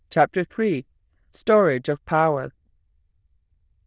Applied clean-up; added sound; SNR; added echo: neural diffusion model UNIVERSE++.